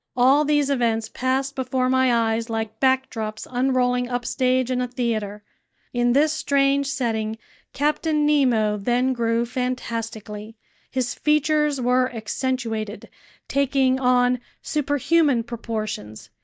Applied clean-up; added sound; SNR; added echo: neural mask model DeepFilterNet 3.